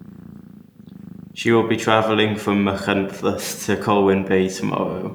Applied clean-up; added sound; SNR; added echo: none; Purr; 20 dB; none.